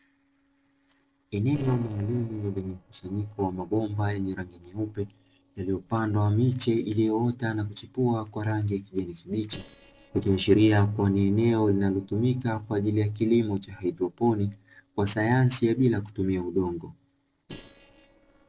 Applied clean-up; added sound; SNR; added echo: neural separator model SepFormer DNS4.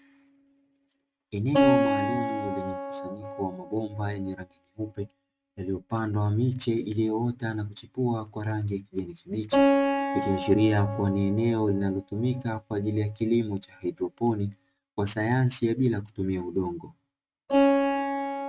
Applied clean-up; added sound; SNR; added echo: neural mask model RNNoise.